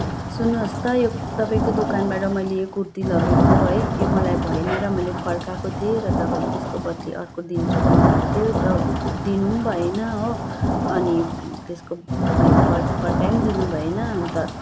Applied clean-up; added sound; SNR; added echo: none; Thunder / Rain; -3 dB; none.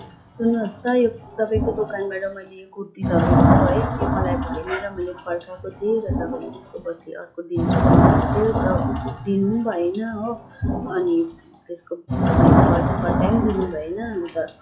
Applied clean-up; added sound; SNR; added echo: classical method log-MMSE.